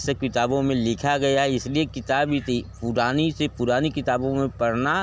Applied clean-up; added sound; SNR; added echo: none; none; none; none.